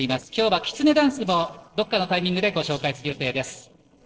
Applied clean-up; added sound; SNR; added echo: neural separator model SepFormer DNS4.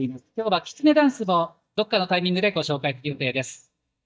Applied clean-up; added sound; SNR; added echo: neural mask model DeepFilterNet 3.